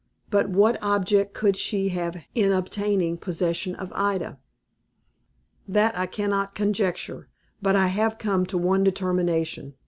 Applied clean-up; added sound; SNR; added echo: none; none; none; none.